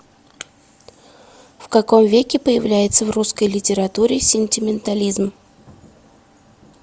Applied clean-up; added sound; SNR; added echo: none; none; none; none.